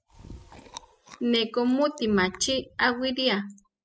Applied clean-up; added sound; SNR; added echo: classical method spectral subtraction.